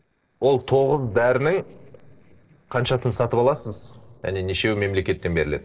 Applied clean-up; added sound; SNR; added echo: neural separator model SepFormer DNS4.